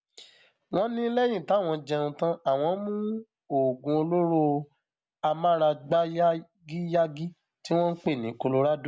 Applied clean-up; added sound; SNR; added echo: none; none; none; none.